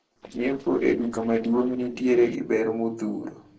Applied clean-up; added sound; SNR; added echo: neural separator model SepFormer DNS4.